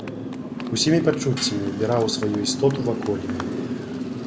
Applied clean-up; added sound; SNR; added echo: none; Motorcycle; 4 dB; none.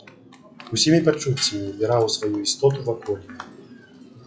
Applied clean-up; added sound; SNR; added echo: classical method log-MMSE.